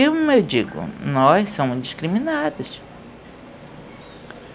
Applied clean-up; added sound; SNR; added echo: none; none; none; none.